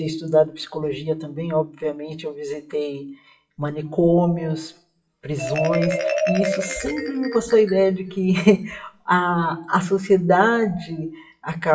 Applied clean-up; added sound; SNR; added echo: classical method WPE with log-MMSE.